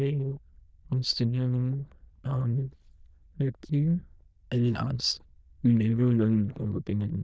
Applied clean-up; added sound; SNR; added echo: neural diffusion model UNIVERSE++.